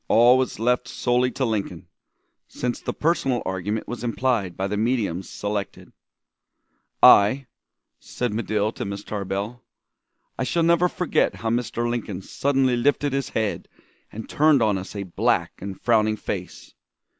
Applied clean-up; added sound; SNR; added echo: none; none; none; none.